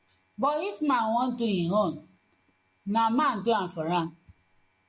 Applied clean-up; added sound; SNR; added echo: none; none; none; none.